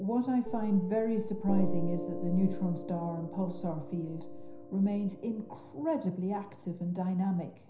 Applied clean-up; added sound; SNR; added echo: none; Piano; 5 dB; reverberation time 0.5 s.